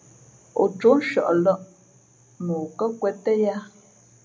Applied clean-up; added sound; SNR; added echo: none; none; none; none.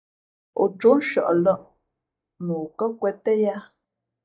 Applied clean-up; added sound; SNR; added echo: neural mask model DeepFilterNet 3.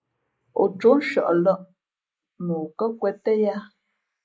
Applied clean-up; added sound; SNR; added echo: neural mask model Resemble Enhance denoiser.